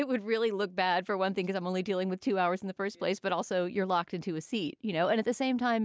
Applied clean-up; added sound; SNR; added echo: none; none; none; none.